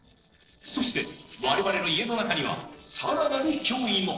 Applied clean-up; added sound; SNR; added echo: neural separator model SepFormer DNS4.